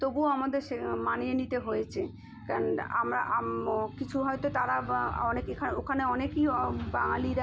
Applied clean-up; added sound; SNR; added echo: none; none; none; none.